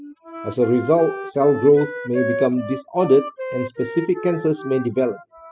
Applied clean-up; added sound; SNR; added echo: classical method spectral subtraction.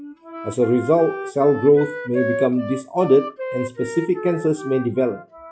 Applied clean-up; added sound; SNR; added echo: classical method log-MMSE.